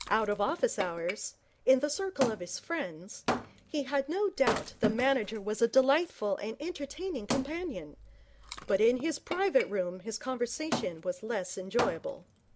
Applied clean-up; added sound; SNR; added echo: none; Wood; 8 dB; none.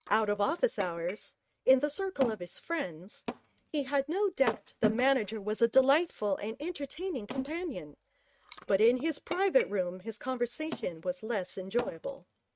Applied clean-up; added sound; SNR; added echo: neural mask model RNNoise.